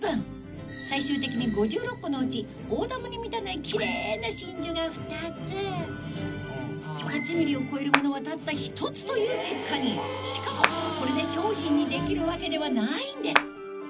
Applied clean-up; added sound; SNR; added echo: none; Clapping; -4 dB; reverberation time 0.4 s.